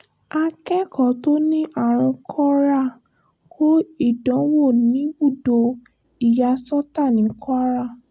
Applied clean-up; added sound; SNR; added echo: none; none; none; none.